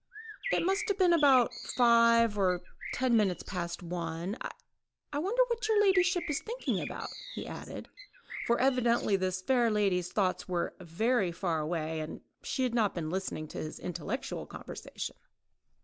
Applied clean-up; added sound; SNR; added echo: none; Bird; 12 dB; none.